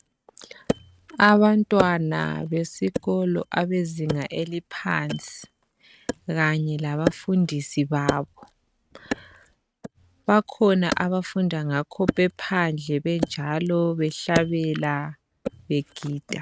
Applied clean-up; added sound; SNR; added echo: neural mask model RNNoise.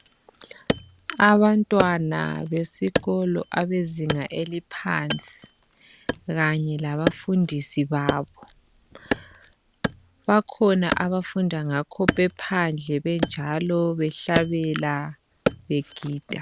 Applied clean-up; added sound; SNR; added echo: none; Wood; 7 dB; none.